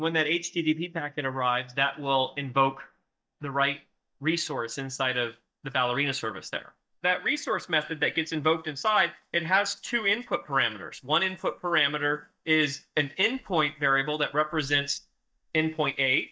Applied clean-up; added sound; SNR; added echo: neural mask model DeepFilterNet 3.